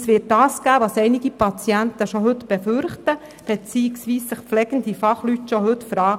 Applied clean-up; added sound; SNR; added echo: none; none; none; none.